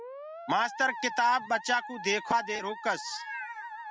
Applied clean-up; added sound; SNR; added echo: classical method spectral subtraction.